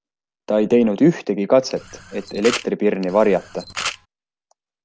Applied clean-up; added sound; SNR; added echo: none; Camera; 11 dB; none.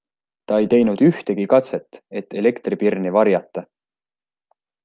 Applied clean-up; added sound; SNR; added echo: none; none; none; none.